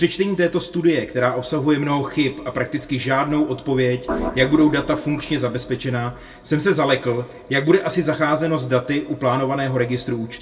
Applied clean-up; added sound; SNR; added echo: none; Organ; 11 dB; reverberation time 0.2 s.